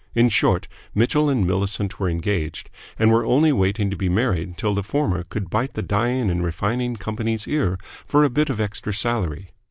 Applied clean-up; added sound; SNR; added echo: none; none; none; none.